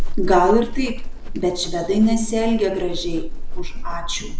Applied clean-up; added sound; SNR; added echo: none; Livestock, farm animals, working animals; 2 dB; none.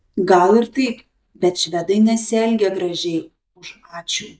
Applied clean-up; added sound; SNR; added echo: neural mask model DeepFilterNet 3.